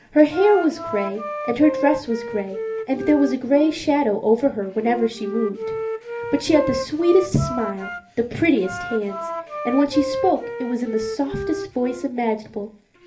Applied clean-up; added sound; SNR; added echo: none; Wind instrument, woodwind instrument; 9 dB; reverberation time 0.3 s.